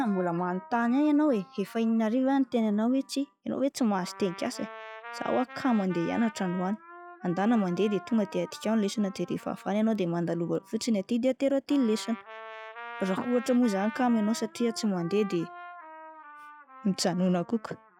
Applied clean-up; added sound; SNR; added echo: classical method log-MMSE.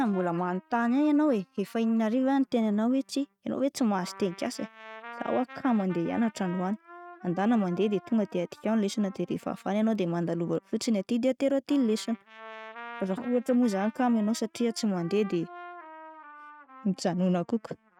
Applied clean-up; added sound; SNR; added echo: neural mask model RNNoise.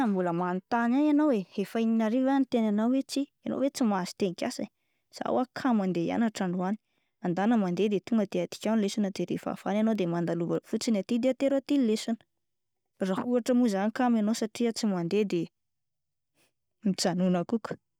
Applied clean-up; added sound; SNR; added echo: none; none; none; none.